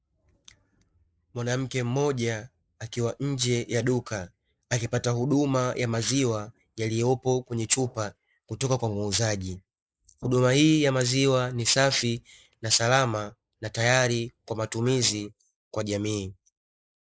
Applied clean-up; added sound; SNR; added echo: neural mask model Resemble Enhance denoiser.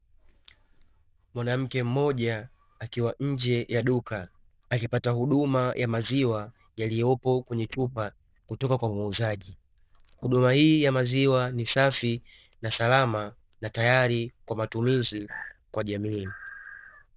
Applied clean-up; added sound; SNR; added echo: neural diffusion model UNIVERSE++.